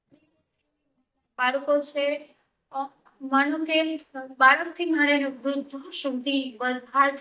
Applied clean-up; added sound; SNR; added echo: neural mask model DeepFilterNet 3.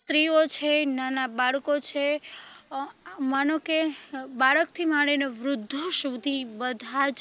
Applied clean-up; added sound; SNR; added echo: none; none; none; none.